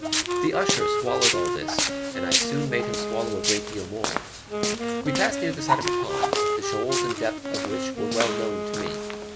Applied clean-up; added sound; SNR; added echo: none; Walk, footsteps + Wind instrument, woodwind instrument; -4 dB; none.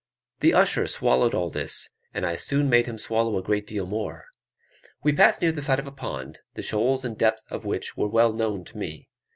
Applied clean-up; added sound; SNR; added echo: none; none; none; none.